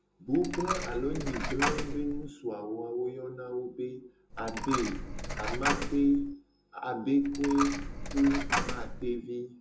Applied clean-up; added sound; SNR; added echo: none; Coin (dropping); 2 dB; reverberation time 0.2 s.